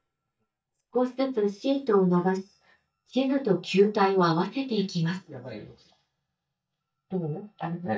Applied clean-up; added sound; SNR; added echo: neural mask model DeepFilterNet 3.